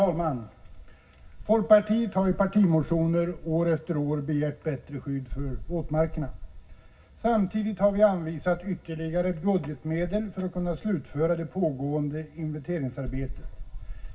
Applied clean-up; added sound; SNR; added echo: none; Insect; 13 dB; reverberation time 0.4 s.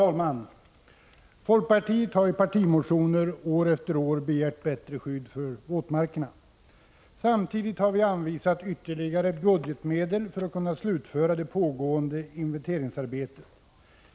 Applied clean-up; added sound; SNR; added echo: none; none; none; none.